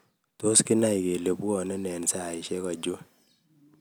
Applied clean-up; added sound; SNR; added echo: none; none; none; none.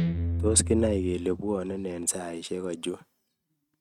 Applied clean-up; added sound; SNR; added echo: neural mask model RNNoise.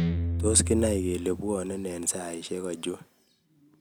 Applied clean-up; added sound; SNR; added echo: none; Guitar; 4 dB; none.